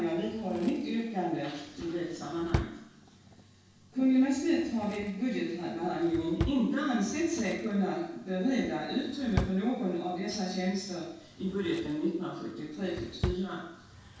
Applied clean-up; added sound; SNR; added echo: none; Drawer open or close; 10 dB; reverberation time 0.6 s.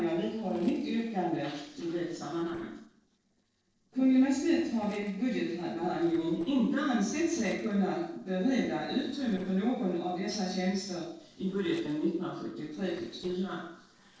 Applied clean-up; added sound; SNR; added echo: neural separator model SepFormer DNS4.